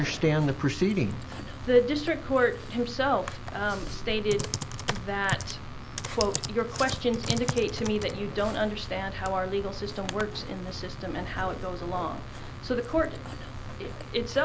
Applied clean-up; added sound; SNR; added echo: none; Computer keyboard; 7 dB; none.